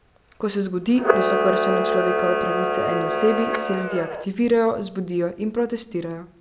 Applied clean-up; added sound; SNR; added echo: none; Camera; 1 dB; none.